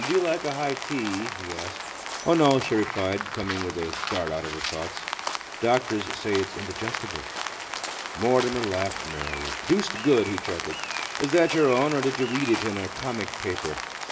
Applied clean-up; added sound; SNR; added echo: none; Rain; 6 dB; reverberation time 0.9 s.